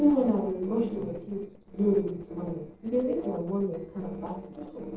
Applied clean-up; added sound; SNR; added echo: neural separator model SepFormer DNS4.